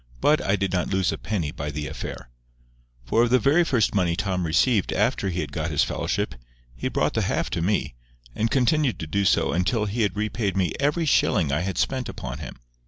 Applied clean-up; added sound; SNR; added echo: none; none; none; none.